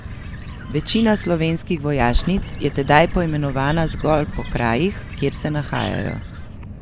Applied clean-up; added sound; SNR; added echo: none; Bird; 8 dB; none.